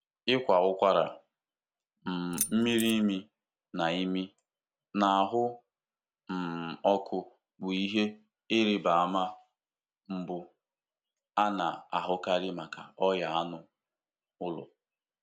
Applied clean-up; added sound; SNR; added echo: none; Keys jangling; 6 dB; none.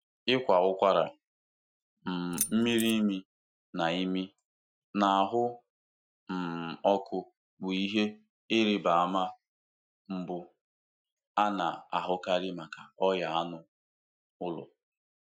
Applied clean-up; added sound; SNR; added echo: classical method Wiener filter.